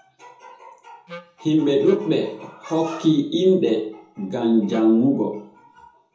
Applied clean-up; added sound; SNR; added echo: none; Wind instrument, woodwind instrument; 19 dB; reverberation time 0.6 s.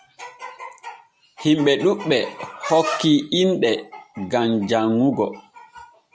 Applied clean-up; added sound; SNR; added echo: none; none; none; none.